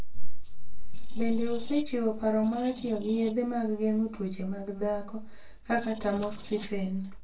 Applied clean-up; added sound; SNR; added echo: neural separator model SepFormer DNS4.